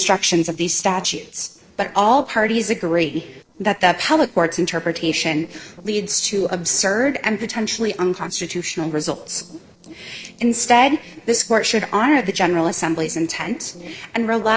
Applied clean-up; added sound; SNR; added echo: neural separator model SepFormer DNS4.